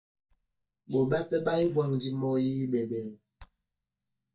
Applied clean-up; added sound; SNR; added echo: neural mask model DeepFilterNet 3.